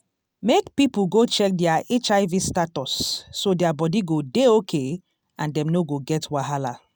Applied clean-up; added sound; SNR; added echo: none; none; none; none.